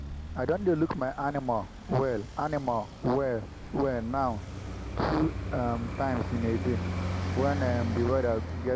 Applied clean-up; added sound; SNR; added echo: none; Traffic noise, roadway noise; 5 dB; none.